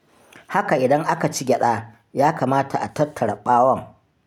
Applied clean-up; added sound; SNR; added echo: none; none; none; none.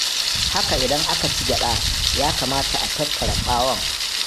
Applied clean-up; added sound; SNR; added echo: none; Thunder; -4 dB; none.